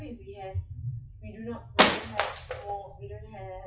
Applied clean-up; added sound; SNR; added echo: classical method WPE with log-MMSE.